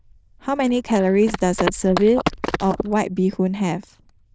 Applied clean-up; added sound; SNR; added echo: neural diffusion model UNIVERSE++.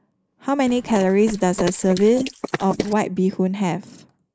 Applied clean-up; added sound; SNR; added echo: neural mask model Resemble Enhance denoiser.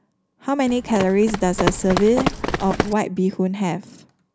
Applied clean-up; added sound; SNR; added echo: none; Run; 4 dB; none.